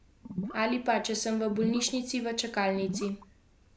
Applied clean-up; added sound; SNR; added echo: none; Gurgling / Liquid; 10 dB; none.